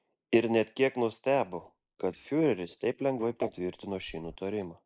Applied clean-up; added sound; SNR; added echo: neural mask model Resemble Enhance denoiser.